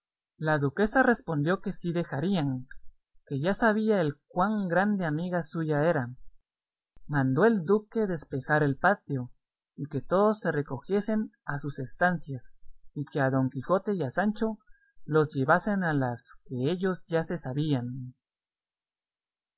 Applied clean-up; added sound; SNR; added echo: none; none; none; none.